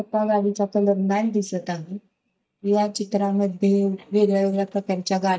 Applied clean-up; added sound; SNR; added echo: neural mask model DeepFilterNet 3.